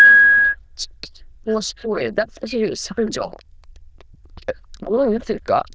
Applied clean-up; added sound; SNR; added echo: neural diffusion model UNIVERSE++.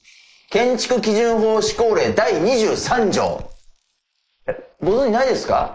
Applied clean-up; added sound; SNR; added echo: neural mask model Resemble Enhance denoiser.